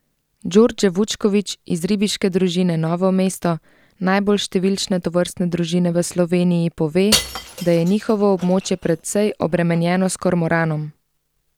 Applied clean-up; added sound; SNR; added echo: none; Shatter / Crushing; 9 dB; none.